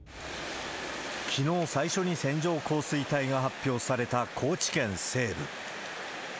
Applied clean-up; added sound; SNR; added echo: none; none; none; none.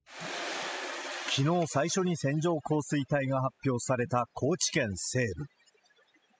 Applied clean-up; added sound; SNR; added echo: classical method spectral subtraction.